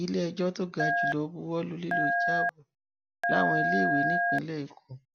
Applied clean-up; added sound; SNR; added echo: none; Telephone; -4 dB; none.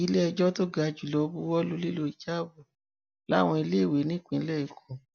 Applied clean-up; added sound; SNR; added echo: none; none; none; none.